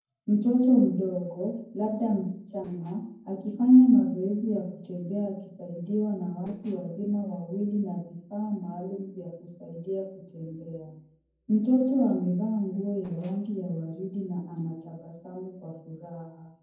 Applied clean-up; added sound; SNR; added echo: neural separator model SepFormer DNS4.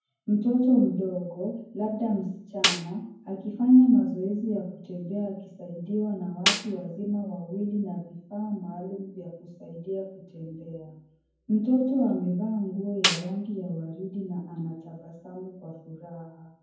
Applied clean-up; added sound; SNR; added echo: none; Snare drum; 3 dB; reverberation time 0.9 s.